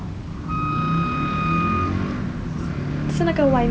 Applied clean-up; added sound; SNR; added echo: none; Wind instrument, woodwind instrument; 5 dB; none.